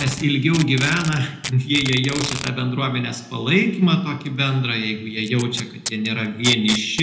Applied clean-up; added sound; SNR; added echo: none; Packing tape, duct tape; 12 dB; reverberation time 0.8 s.